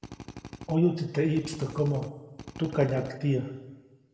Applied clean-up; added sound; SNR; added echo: none; Drill; 14 dB; reverberation time 1.2 s.